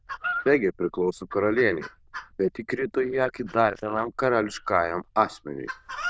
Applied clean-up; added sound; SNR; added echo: neural diffusion model UNIVERSE++.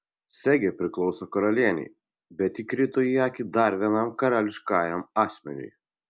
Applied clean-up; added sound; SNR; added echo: none; none; none; none.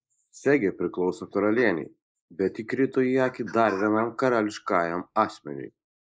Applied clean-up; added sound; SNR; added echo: neural mask model Resemble Enhance denoiser.